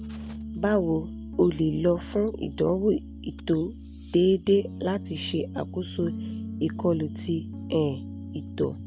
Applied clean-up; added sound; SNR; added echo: none; Piano; 10 dB; none.